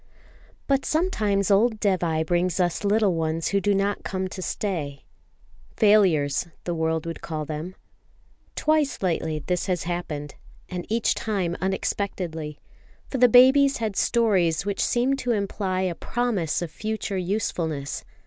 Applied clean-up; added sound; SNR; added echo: none; none; none; none.